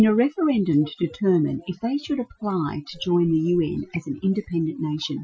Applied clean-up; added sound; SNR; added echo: classical method Wiener filter.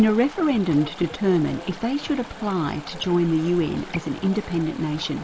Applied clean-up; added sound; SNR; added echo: none; Chatter / Stream; 16 dB; none.